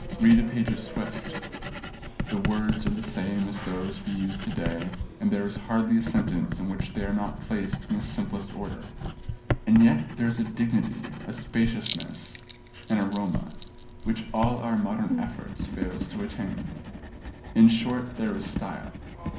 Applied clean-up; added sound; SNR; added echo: none; Writing; 7 dB; reverberation time 0.6 s.